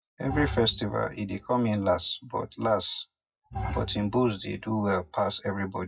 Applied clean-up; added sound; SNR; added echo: classical method WPE with log-MMSE.